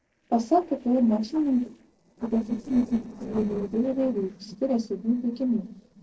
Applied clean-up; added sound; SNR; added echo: neural separator model SepFormer DNS4.